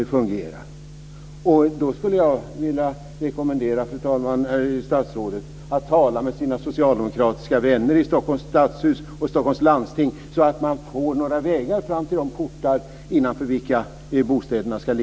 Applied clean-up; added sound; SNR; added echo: none; none; none; none.